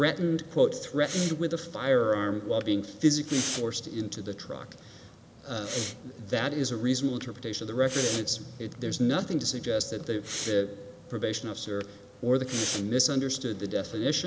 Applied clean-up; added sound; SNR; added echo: none; Respiratory sounds; 12 dB; none.